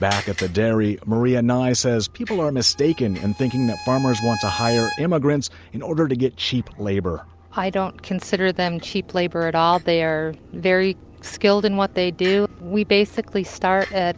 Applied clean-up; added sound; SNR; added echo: none; Bowed string instrument; 11 dB; none.